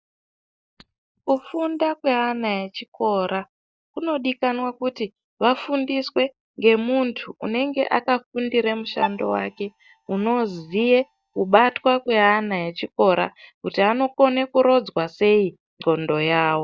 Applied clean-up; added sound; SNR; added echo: neural mask model DeepFilterNet 3.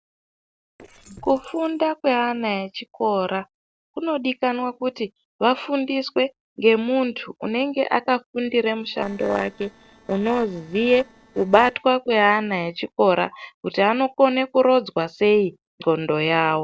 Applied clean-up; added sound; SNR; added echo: neural separator model SepFormer DNS4.